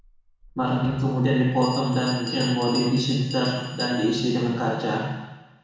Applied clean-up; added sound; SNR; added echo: none; Bell; 15 dB; reverberation time 1.1 s.